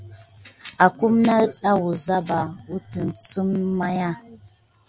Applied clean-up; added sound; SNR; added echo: none; none; none; none.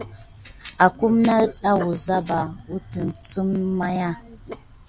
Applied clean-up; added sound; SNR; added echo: none; Dog; 19 dB; none.